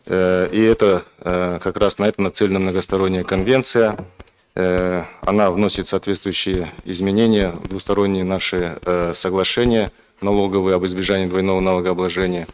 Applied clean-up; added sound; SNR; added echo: neural mask model RNNoise.